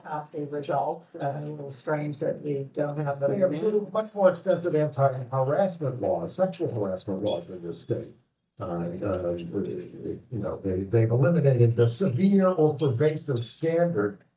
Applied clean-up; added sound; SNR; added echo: neural mask model DeepFilterNet 3.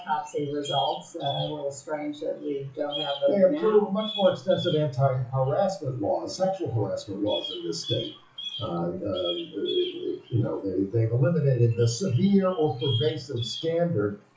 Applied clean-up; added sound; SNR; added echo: classical method WPE with log-MMSE.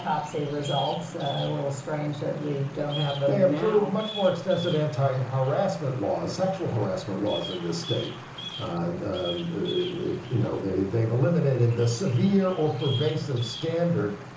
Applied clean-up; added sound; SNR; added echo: none; Bird vocalization, bird call, bird song; 15 dB; reverberation time 0.6 s.